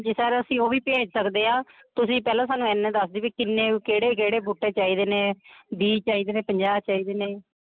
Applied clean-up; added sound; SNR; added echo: none; none; none; none.